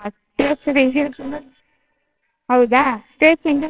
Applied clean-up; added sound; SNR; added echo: neural separator model SepFormer WHAMR!.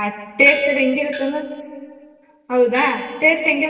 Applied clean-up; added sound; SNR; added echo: neural separator model SepFormer DNS4.